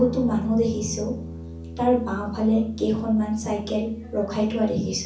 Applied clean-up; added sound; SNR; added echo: none; Guitar; 12 dB; reverberation time 0.6 s.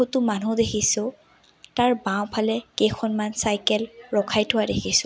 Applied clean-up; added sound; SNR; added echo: none; none; none; none.